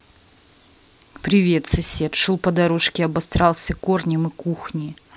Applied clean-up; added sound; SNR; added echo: none; none; none; none.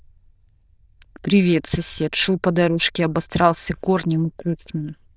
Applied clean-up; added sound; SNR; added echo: neural diffusion model UNIVERSE++.